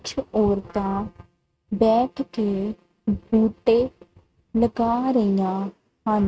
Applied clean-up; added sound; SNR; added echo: neural mask model RNNoise.